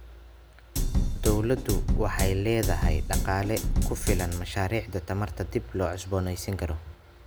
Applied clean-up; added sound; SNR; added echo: none; Drum kit; -3 dB; none.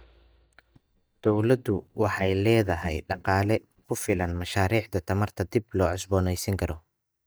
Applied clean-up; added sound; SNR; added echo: neural mask model DeepFilterNet 3.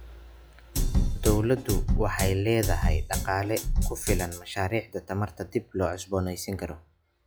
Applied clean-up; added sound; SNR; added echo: classical method log-MMSE.